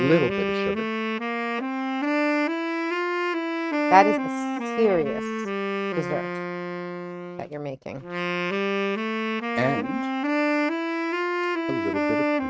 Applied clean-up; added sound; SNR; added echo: neural mask model RNNoise.